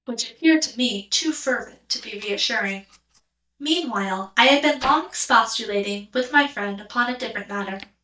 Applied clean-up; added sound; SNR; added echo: neural mask model DeepFilterNet 3.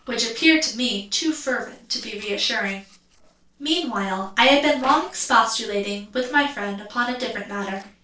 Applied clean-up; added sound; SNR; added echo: neural separator model SepFormer DNS4.